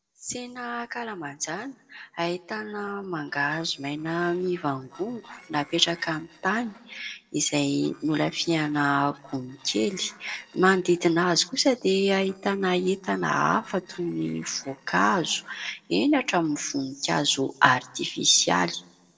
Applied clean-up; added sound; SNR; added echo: neural separator model SepFormer DNS4.